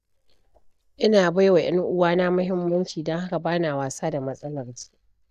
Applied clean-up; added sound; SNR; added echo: neural mask model DeepFilterNet 3.